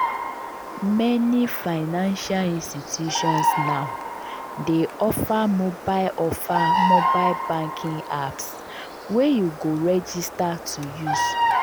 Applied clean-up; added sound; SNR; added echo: none; Bird vocalization, bird call, bird song; 2 dB; none.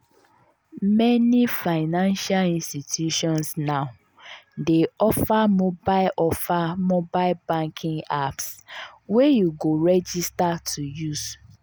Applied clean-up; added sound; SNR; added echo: none; none; none; none.